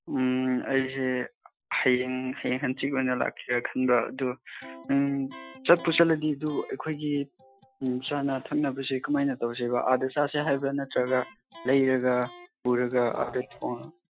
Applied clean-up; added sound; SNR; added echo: classical method Wiener filter.